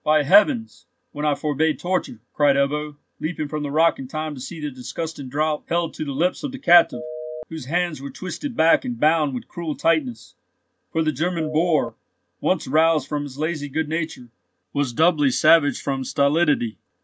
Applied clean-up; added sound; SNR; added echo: none; Telephone; 11 dB; none.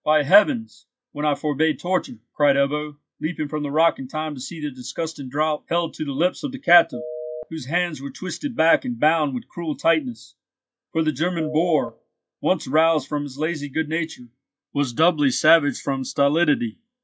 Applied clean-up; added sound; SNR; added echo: classical method log-MMSE.